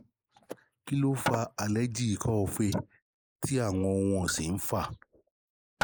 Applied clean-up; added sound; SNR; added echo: neural mask model Resemble Enhance denoiser.